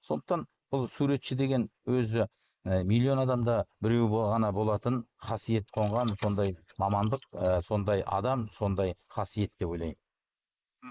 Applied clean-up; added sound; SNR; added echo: neural mask model Resemble Enhance denoiser.